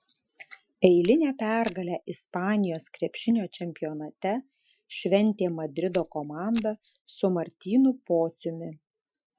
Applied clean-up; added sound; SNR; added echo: classical method Wiener filter.